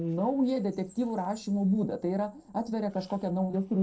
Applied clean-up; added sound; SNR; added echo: neural separator model SepFormer DNS4.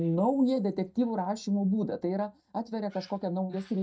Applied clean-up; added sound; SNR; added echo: neural mask model DeepFilterNet 3.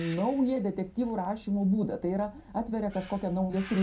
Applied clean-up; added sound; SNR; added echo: none; Bird; 20 dB; reverberation time 0.2 s.